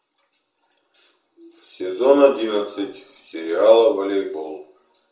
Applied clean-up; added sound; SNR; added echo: none; none; none; reverberation time 0.5 s.